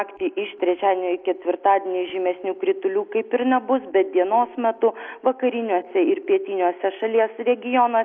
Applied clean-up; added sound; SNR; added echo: neural mask model Resemble Enhance denoiser.